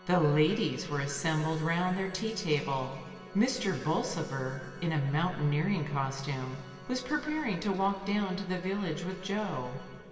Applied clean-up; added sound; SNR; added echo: none; Organ; 18 dB; reverberation time 2.5 s.